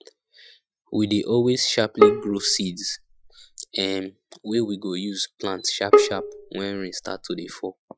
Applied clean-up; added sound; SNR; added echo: classical method Wiener filter.